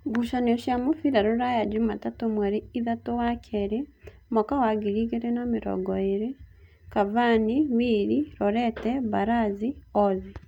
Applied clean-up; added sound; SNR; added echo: none; none; none; none.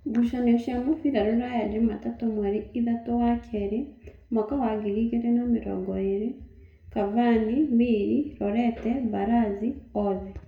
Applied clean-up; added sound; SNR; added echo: none; none; none; reverberation time 0.7 s.